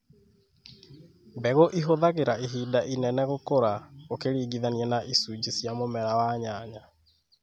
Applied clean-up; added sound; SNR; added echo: none; none; none; none.